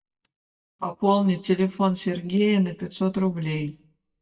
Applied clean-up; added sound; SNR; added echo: neural mask model DeepFilterNet 3.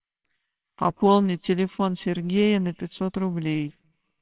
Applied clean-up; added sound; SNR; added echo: neural separator model SepFormer WHAMR!.